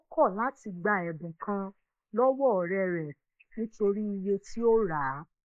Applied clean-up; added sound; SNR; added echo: neural mask model Resemble Enhance denoiser.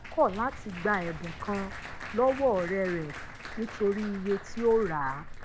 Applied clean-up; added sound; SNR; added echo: none; Thunder + Applause; 11 dB; none.